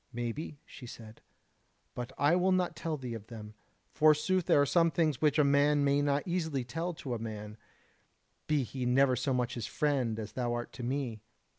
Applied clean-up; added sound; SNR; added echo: none; none; none; none.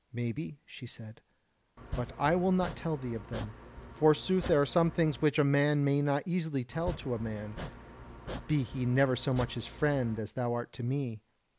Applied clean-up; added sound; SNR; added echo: none; Domestic sounds, home sounds; 12 dB; none.